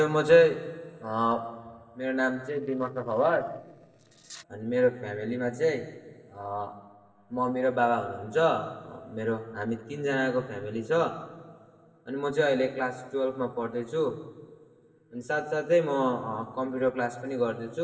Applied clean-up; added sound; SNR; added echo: neural separator model SepFormer DNS4.